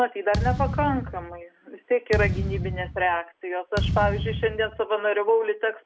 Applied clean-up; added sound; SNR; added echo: none; Thump, thud; 3 dB; none.